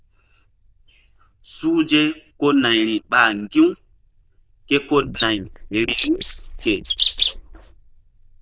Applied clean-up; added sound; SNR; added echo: neural diffusion model UNIVERSE++.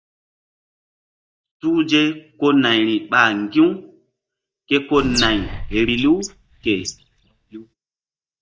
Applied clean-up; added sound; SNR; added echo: neural mask model DeepFilterNet 3.